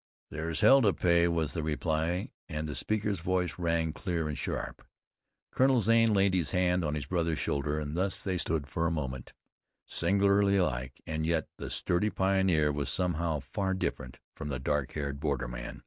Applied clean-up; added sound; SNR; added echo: none; none; none; none.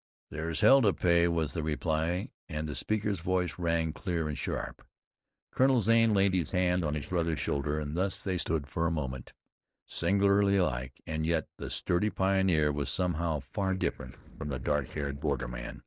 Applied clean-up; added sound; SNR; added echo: neural separator model SepFormer DNS4.